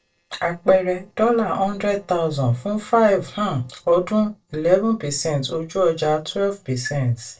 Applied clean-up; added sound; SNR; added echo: neural separator model SepFormer DNS4.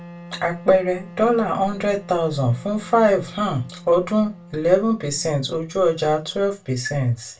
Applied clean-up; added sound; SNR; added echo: none; Wind instrument, woodwind instrument; 20 dB; reverberation time 0.2 s.